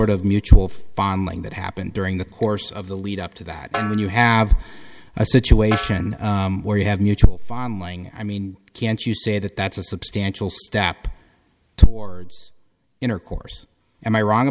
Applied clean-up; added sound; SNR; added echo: none; Snare drum; 15 dB; none.